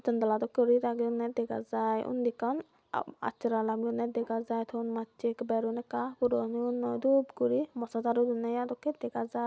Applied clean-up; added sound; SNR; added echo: none; none; none; none.